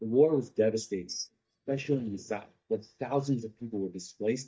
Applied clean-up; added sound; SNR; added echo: neural mask model DeepFilterNet 3.